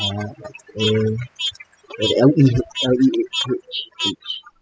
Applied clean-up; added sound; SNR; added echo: classical method spectral subtraction.